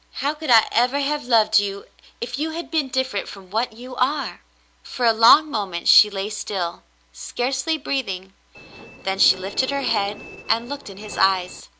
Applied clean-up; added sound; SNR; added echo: none; Train; 16 dB; none.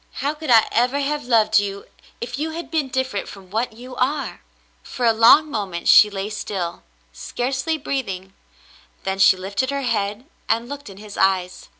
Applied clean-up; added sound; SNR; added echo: none; none; none; none.